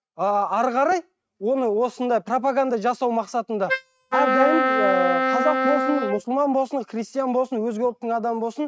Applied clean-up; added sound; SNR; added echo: neural mask model RNNoise.